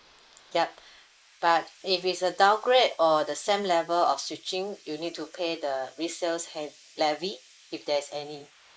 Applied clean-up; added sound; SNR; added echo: neural mask model Resemble Enhance denoiser.